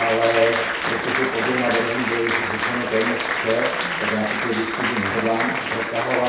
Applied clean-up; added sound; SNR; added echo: none; Applause; 0 dB; reverberation time 0.7 s.